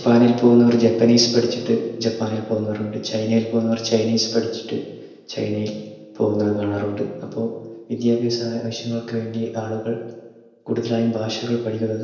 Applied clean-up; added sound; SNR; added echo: none; none; none; reverberation time 1.0 s.